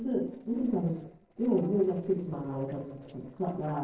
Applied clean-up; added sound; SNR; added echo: neural separator model SepFormer DNS4.